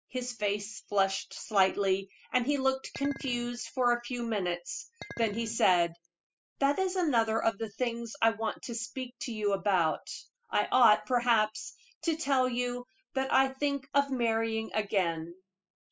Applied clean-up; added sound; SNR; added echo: classical method spectral subtraction.